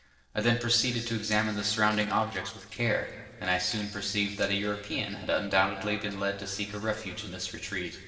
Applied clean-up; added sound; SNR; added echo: neural separator model SepFormer DNS4.